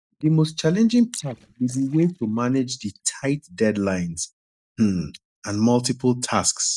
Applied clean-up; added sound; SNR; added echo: neural mask model DeepFilterNet 3.